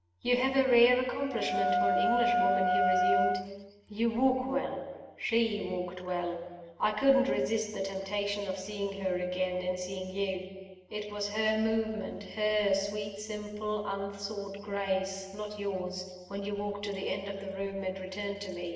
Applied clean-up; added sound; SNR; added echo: none; Wind instrument, woodwind instrument; -2 dB; reverberation time 1.3 s.